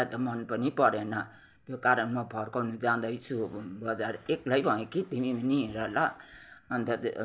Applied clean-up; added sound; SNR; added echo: none; none; none; none.